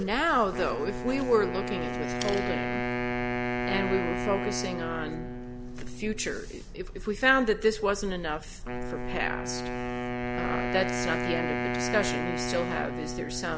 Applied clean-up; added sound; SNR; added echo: none; Wind instrument, woodwind instrument; 3 dB; none.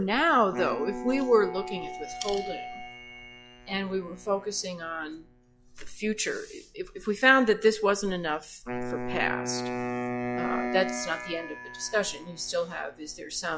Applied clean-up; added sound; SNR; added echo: classical method log-MMSE.